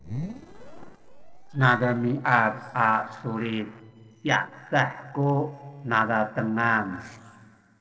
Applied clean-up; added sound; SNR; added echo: neural separator model SepFormer DNS4.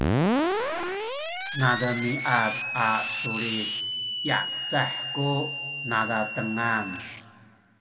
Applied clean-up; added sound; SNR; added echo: none; Screech; 0 dB; reverberation time 2.0 s.